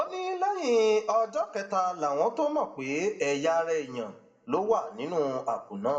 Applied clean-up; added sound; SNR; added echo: none; none; none; reverberation time 0.8 s.